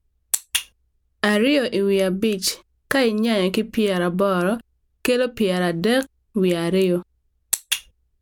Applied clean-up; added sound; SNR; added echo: none; none; none; none.